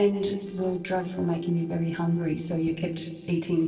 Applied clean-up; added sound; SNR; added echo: neural separator model SepFormer DNS4.